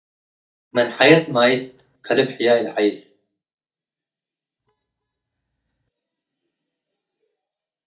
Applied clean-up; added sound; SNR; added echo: neural mask model DeepFilterNet 3.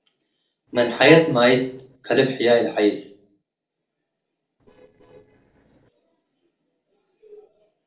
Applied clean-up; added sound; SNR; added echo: neural separator model SepFormer DNS4.